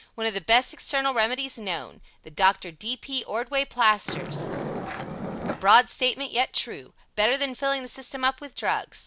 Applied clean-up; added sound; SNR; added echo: none; Skateboard; 6 dB; none.